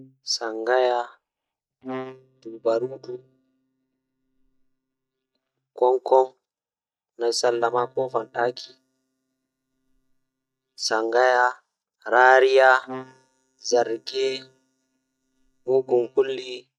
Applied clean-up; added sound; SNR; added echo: neural mask model DeepFilterNet 3.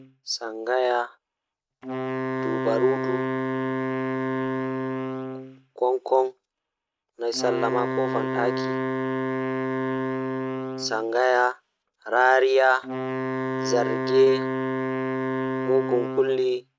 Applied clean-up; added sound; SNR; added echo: neural mask model RNNoise.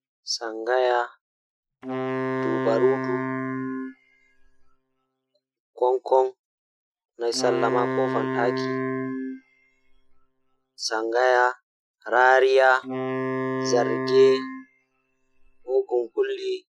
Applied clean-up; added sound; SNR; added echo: classical method Wiener filter.